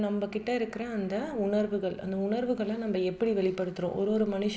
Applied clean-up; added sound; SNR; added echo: none; none; none; none.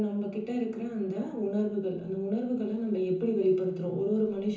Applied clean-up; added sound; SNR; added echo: none; none; none; reverberation time 0.6 s.